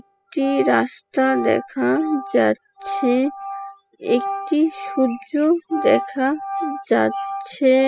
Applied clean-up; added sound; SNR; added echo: classical method spectral subtraction.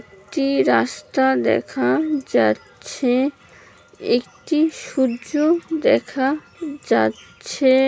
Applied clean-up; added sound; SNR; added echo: none; none; none; none.